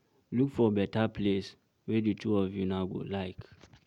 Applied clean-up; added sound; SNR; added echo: none; none; none; none.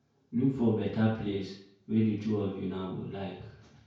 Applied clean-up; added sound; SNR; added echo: none; none; none; reverberation time 0.5 s.